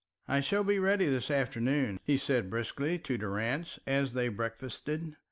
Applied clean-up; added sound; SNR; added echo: none; none; none; none.